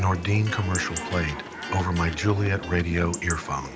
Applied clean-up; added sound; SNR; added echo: none; Electric guitar + Chatter / Chirp, tweet / Livestock, farm animals, working animals; 10 dB; none.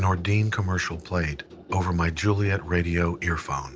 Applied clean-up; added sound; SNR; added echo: none; none; none; none.